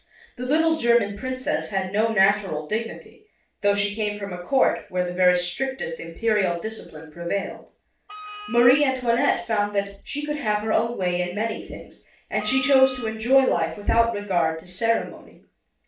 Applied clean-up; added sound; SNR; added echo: none; Wind instrument, woodwind instrument; 15 dB; reverberation time 0.3 s.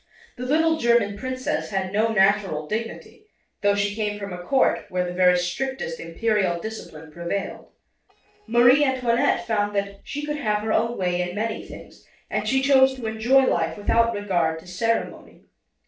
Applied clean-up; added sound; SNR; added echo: neural separator model SepFormer DNS4.